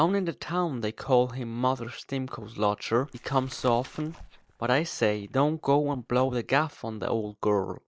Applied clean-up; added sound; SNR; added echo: neural mask model DeepFilterNet 3.